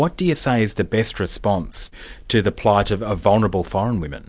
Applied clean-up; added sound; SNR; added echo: none; none; none; none.